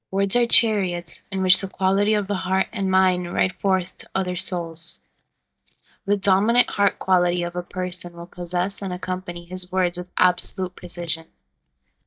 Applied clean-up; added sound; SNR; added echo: neural mask model DeepFilterNet 3.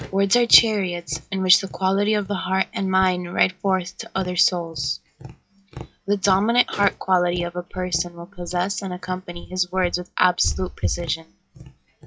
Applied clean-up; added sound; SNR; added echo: classical method WPE with log-MMSE.